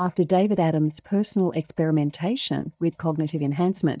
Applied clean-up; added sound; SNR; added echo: neural mask model DeepFilterNet 3.